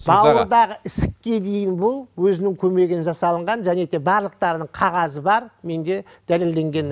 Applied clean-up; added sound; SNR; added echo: none; none; none; none.